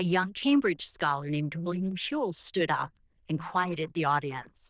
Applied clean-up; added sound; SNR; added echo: neural diffusion model UNIVERSE++.